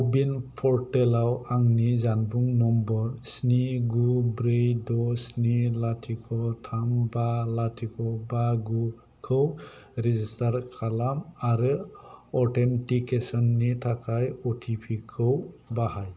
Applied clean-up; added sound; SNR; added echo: none; none; none; none.